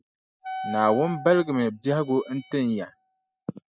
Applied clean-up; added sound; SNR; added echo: classical method spectral subtraction.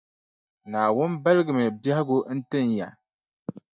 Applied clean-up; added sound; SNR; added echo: neural mask model DeepFilterNet 3.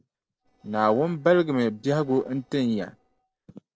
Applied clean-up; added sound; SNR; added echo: neural separator model SepFormer DNS4.